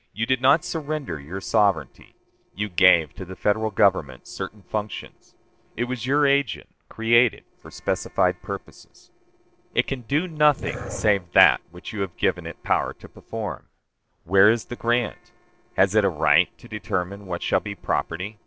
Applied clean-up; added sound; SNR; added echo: neural separator model SepFormer DNS4.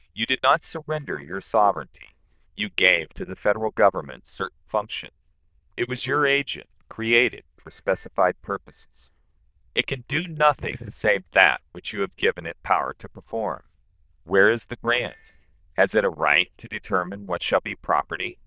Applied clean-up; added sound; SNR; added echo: neural diffusion model UNIVERSE++.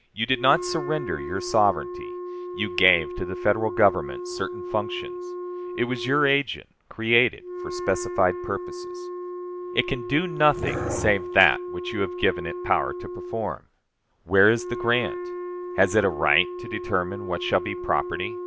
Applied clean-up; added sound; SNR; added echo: none; Dog + Wind instrument, woodwind instrument; 7 dB; none.